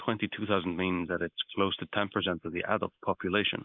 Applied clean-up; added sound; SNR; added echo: neural mask model Resemble Enhance denoiser.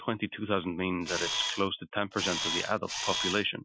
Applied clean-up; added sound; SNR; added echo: classical method Wiener filter.